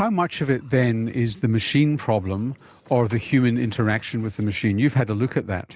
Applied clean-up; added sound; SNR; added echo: none; none; none; none.